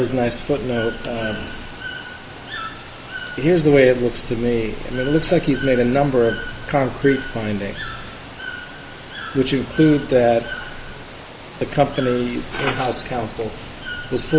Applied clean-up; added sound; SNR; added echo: none; Water / Bird; 13 dB; none.